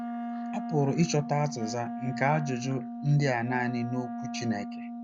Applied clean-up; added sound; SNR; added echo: none; Wind instrument, woodwind instrument; 6 dB; none.